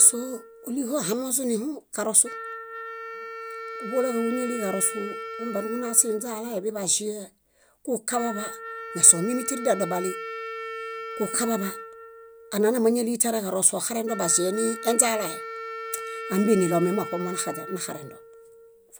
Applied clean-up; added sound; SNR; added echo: none; Wind instrument, woodwind instrument; 11 dB; none.